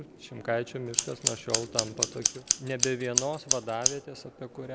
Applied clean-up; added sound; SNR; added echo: none; Scissors; -4 dB; none.